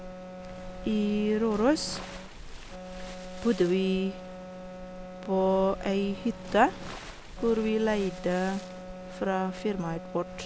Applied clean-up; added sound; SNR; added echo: none; Wind instrument, woodwind instrument + Waves, surf; 11 dB; none.